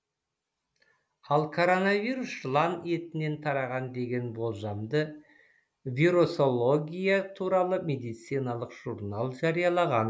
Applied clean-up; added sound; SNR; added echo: none; none; none; none.